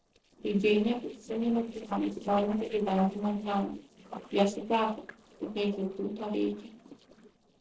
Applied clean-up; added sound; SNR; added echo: neural separator model SepFormer DNS4.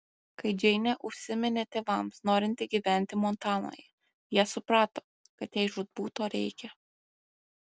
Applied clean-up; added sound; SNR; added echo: none; none; none; none.